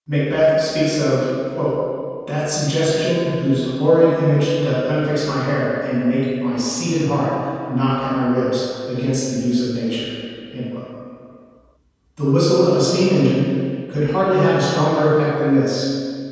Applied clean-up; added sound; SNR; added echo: none; none; none; reverberation time 2.1 s.